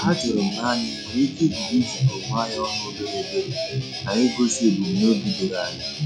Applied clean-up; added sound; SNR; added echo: classical method log-MMSE.